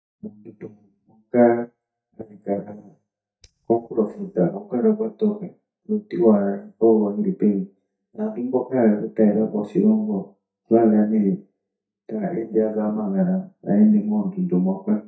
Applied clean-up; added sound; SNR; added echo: neural mask model DeepFilterNet 3.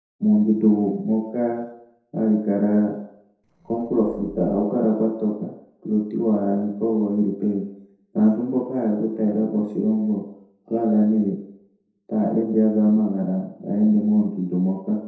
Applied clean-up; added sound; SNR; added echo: neural separator model SepFormer DNS4.